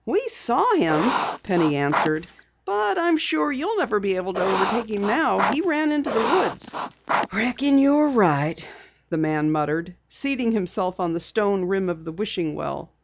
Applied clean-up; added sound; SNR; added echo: none; Writing; 4 dB; none.